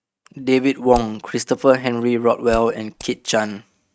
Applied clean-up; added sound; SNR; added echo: neural mask model RNNoise.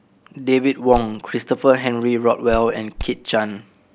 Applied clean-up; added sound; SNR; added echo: none; Hammer; 10 dB; none.